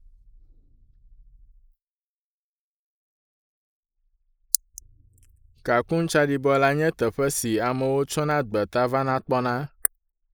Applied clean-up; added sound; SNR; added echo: neural mask model Resemble Enhance denoiser.